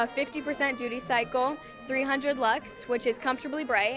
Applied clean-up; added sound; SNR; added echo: none; Trumpet; 20 dB; none.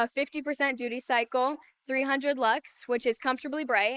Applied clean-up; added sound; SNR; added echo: neural mask model Resemble Enhance denoiser.